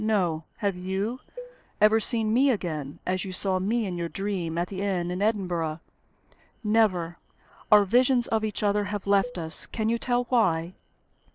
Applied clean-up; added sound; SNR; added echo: neural separator model SepFormer DNS4.